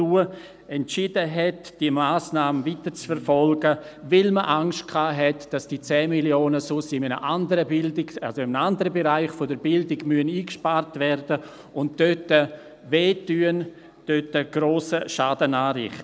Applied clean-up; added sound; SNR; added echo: none; none; none; none.